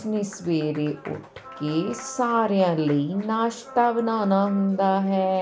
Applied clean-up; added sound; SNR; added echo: none; Wind instrument, woodwind instrument + Applause; 19 dB; none.